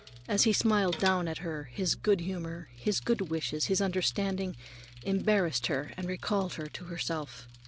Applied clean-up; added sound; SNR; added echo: none; Bicycle; 19 dB; none.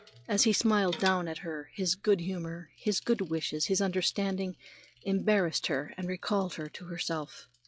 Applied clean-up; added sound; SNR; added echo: classical method log-MMSE.